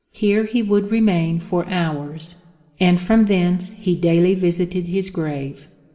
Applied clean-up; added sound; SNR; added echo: none; none; none; reverberation time 2.5 s.